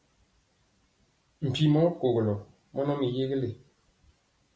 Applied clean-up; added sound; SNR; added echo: none; none; none; none.